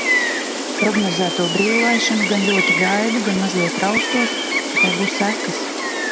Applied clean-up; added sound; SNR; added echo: none; Gull, seagull; -1 dB; none.